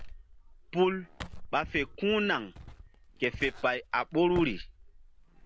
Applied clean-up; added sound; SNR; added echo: none; Walk, footsteps; 13 dB; none.